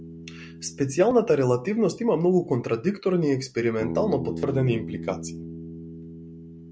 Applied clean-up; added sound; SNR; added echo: none; Bass guitar; 12 dB; none.